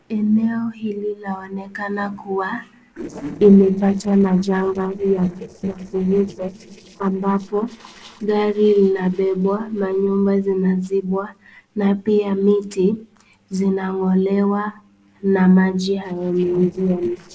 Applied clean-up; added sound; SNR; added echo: neural separator model SepFormer DNS4.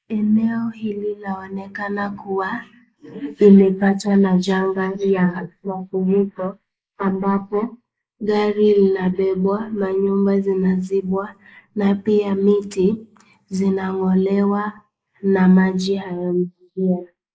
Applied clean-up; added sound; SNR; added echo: neural mask model Resemble Enhance denoiser.